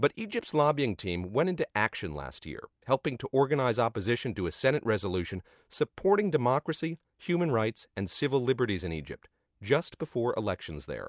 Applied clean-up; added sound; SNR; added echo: none; none; none; none.